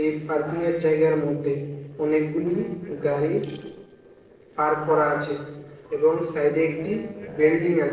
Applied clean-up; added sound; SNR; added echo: neural separator model SepFormer DNS4.